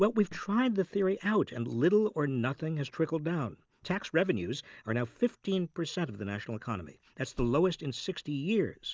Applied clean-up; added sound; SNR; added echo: neural mask model DeepFilterNet 3.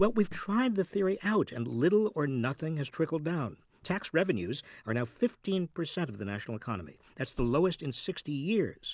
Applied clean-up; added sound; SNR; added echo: none; Cricket; 16 dB; none.